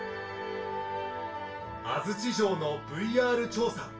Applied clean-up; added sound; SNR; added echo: none; none; none; reverberation time 0.3 s.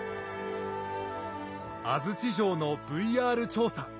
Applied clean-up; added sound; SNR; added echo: none; none; none; none.